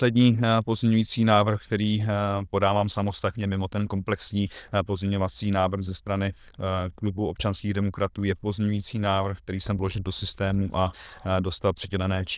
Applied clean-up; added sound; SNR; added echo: neural diffusion model UNIVERSE++.